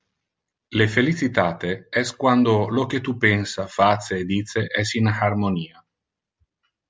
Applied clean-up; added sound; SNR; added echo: none; none; none; none.